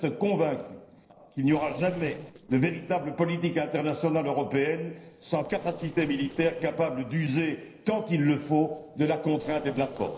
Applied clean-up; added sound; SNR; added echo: neural separator model SepFormer DNS4.